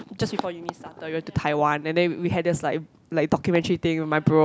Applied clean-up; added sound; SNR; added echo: none; none; none; none.